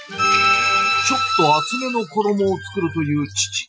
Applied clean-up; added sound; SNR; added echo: classical method Wiener filter.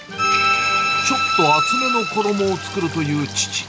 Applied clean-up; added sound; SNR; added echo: none; Bowed string instrument; -2 dB; none.